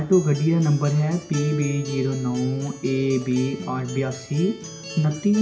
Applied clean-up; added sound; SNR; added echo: none; Acoustic guitar; 13 dB; reverberation time 1.5 s.